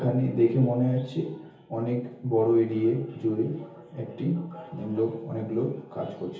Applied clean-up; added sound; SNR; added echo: none; none; none; reverberation time 0.7 s.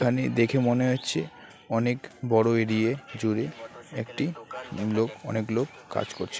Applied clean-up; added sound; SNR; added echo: none; none; none; none.